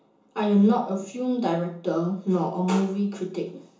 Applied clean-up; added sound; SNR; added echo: none; none; none; reverberation time 0.7 s.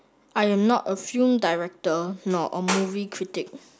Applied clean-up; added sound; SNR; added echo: none; none; none; none.